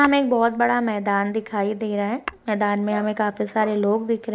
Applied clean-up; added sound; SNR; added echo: none; Tap / Hammer + Dog; 19 dB; none.